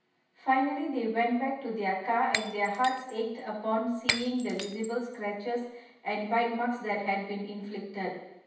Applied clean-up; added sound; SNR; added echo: none; Shatter; 7 dB; reverberation time 0.9 s.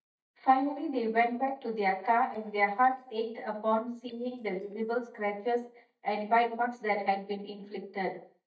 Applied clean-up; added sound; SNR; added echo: neural mask model DeepFilterNet 3.